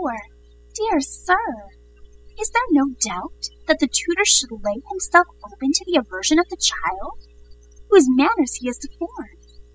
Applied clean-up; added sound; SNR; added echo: classical method spectral subtraction.